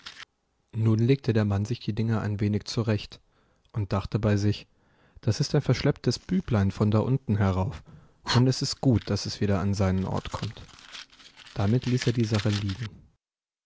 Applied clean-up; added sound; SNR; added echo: none; Fire; 18 dB; none.